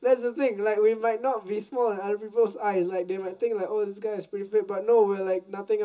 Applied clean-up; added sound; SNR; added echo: none; none; none; reverberation time 0.2 s.